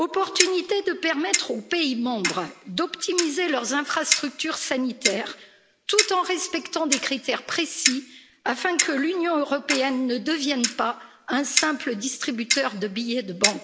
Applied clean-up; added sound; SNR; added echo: none; Clock; 4 dB; none.